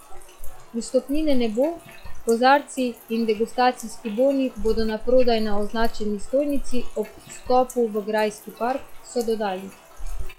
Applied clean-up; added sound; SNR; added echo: classical method log-MMSE.